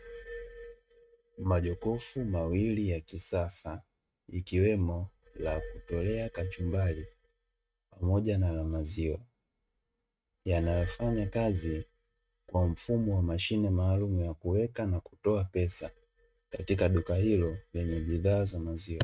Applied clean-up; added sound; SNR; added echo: neural mask model RNNoise.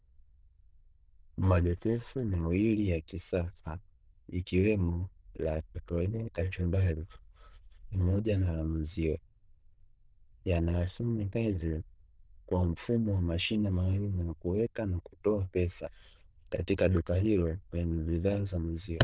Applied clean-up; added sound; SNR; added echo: neural diffusion model UNIVERSE++.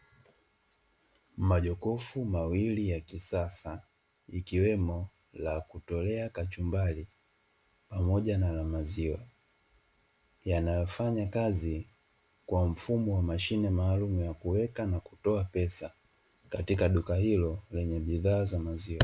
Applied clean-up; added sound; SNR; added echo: none; none; none; none.